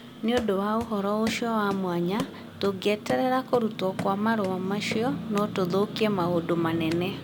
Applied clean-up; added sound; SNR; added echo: none; Run; 15 dB; none.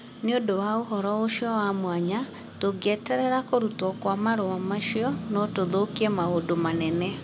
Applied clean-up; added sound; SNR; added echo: none; none; none; none.